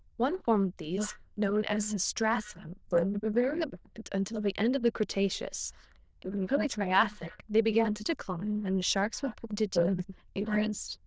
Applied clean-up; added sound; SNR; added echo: neural diffusion model UNIVERSE++.